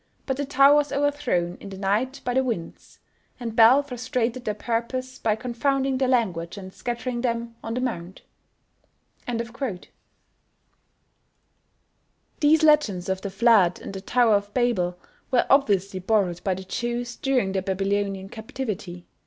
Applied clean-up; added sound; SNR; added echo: none; none; none; none.